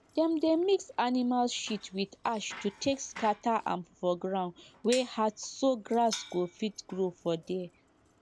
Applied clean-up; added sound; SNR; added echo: none; Bicycle; 19 dB; none.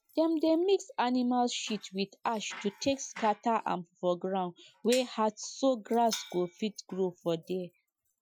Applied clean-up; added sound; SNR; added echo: classical method Wiener filter.